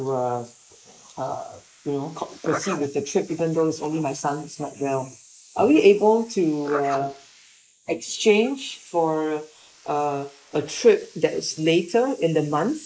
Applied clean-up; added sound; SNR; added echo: neural mask model Resemble Enhance denoiser.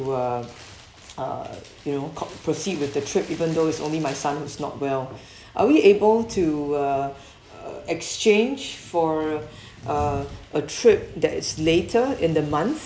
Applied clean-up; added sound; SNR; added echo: none; none; none; none.